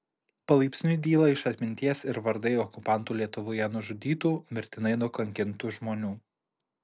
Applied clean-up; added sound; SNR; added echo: none; none; none; none.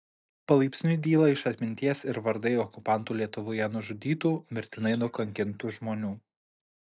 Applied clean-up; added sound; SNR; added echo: neural mask model DeepFilterNet 3.